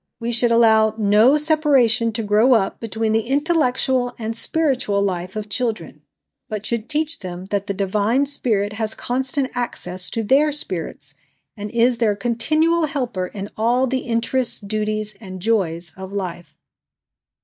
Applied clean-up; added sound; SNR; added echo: neural mask model DeepFilterNet 3.